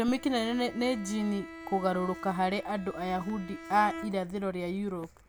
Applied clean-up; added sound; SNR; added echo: none; Bowed string instrument; 15 dB; none.